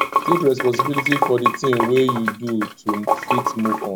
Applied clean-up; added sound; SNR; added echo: none; Sink (filling or washing) / Water; 1 dB; none.